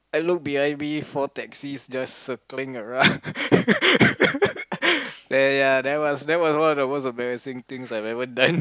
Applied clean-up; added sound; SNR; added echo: none; none; none; none.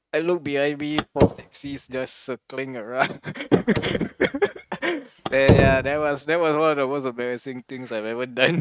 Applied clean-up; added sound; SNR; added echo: neural mask model RNNoise.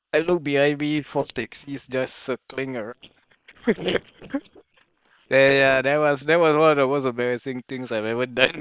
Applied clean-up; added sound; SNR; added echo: neural separator model SepFormer WHAM!.